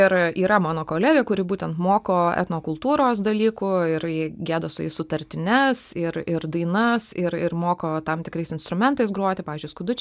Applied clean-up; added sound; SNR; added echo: none; none; none; none.